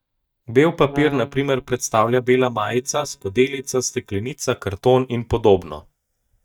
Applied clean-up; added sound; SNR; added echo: neural mask model DeepFilterNet 3.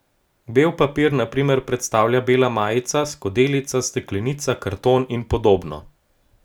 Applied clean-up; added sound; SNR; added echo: none; none; none; none.